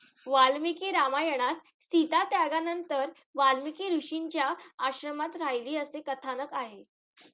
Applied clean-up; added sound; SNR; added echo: none; none; none; none.